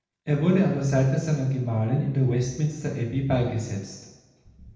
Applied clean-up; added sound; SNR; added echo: none; none; none; reverberation time 0.9 s.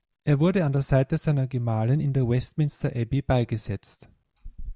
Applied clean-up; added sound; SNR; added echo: none; none; none; none.